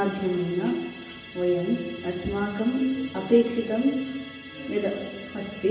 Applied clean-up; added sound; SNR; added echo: none; Musical instrument; 17 dB; reverberation time 1.0 s.